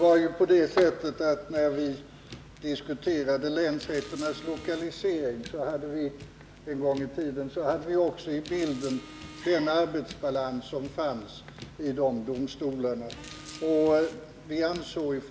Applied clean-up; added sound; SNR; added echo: none; Car; 19 dB; none.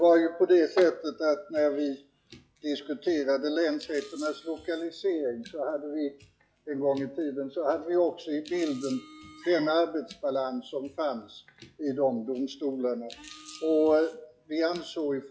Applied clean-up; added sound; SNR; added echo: classical method log-MMSE.